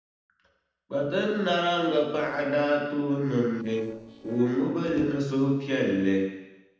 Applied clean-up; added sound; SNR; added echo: neural separator model SepFormer DNS4.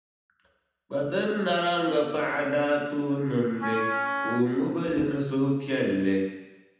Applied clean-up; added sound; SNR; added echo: none; Wind instrument, woodwind instrument; 4 dB; reverberation time 1.1 s.